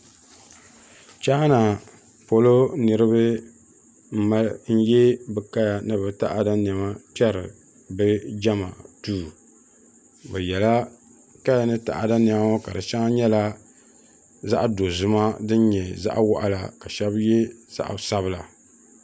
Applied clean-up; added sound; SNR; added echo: none; none; none; none.